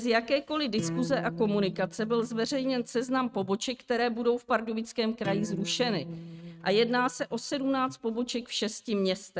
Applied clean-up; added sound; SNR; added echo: neural mask model RNNoise.